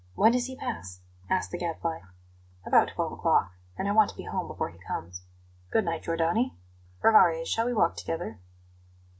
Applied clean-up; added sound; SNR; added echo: none; none; none; none.